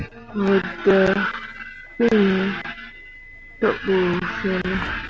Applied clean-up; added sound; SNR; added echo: none; Subway, metro, underground; 18 dB; none.